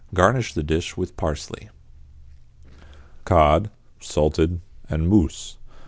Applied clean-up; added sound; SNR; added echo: none; none; none; none.